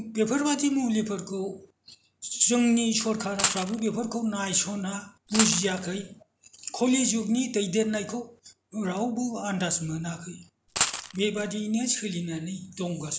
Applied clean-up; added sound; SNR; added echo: none; Coin (dropping); 2 dB; none.